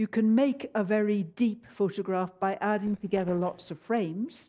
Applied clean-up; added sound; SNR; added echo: neural separator model SepFormer DNS4.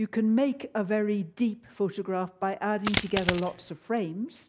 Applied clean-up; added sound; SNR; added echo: none; Coin (dropping); 0 dB; none.